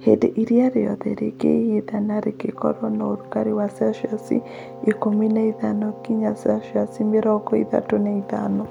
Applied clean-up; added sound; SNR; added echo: none; Keyboard (musical); 17 dB; none.